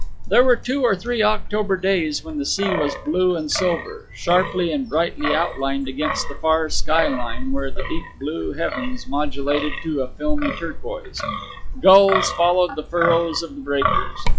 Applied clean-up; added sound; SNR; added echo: classical method log-MMSE.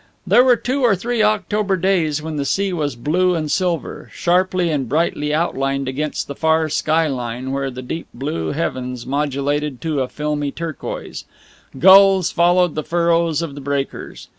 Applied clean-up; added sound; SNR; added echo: none; none; none; none.